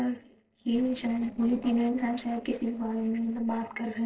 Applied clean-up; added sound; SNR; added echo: neural separator model SepFormer DNS4.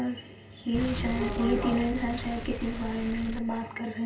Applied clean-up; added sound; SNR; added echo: none; Explosion; 6 dB; reverberation time 0.2 s.